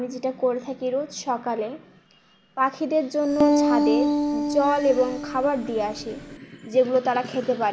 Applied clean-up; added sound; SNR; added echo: none; Piano; -1 dB; none.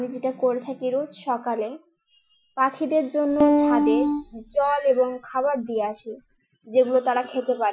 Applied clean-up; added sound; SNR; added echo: classical method Wiener filter.